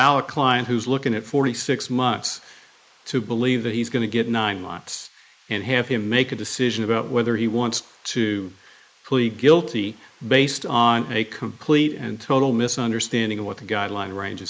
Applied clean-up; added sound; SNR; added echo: neural mask model Resemble Enhance denoiser.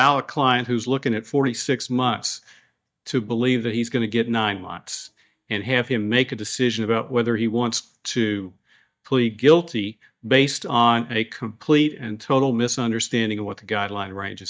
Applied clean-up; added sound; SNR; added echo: neural mask model DeepFilterNet 3.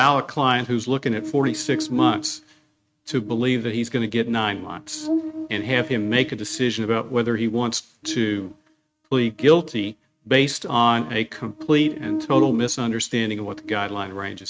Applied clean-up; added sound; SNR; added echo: neural mask model RNNoise.